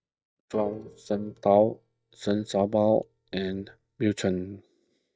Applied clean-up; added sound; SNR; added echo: neural mask model DeepFilterNet 3.